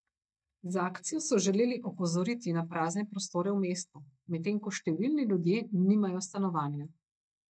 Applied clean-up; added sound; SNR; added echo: neural mask model DeepFilterNet 3.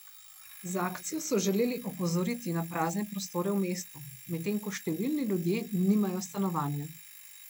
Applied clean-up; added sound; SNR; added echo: none; Alarm; 18 dB; none.